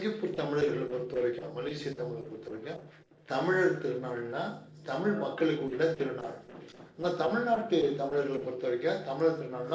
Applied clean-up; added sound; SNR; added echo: neural separator model SepFormer DNS4.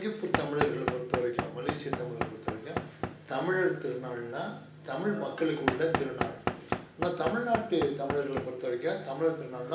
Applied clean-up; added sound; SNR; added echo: none; Knock / Wood; 3 dB; reverberation time 0.2 s.